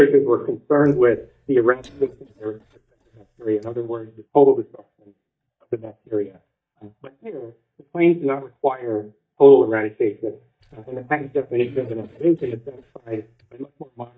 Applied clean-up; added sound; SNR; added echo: neural mask model DeepFilterNet 3.